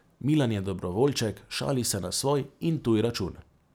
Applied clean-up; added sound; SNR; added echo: none; none; none; none.